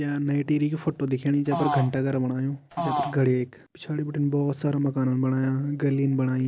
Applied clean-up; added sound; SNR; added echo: none; Fart; 5 dB; none.